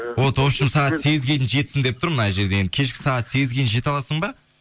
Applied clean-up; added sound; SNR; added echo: none; none; none; none.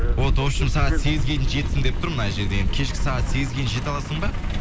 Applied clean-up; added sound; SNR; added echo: none; Truck; -4 dB; none.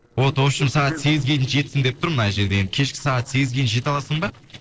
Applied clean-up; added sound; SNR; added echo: neural separator model SepFormer DNS4.